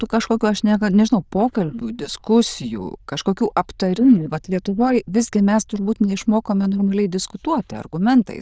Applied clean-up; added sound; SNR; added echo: neural diffusion model UNIVERSE++.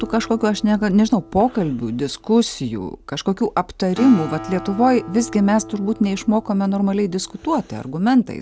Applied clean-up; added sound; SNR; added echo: none; Acoustic guitar; 17 dB; none.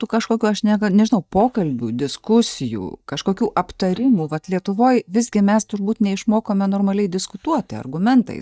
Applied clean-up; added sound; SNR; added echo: neural mask model DeepFilterNet 3.